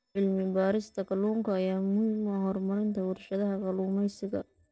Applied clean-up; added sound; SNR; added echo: neural separator model SepFormer DNS4.